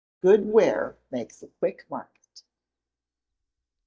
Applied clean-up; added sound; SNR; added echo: neural mask model DeepFilterNet 3.